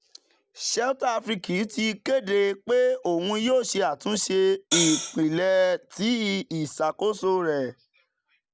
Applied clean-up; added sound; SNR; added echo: none; Hi-hat; 2 dB; none.